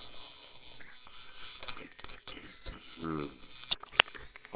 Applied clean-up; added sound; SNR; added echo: neural separator model SepFormer WHAMR!.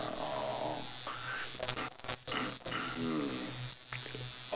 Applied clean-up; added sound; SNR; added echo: none; none; none; none.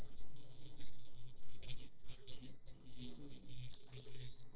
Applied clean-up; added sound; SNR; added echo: neural separator model SepFormer DNS4.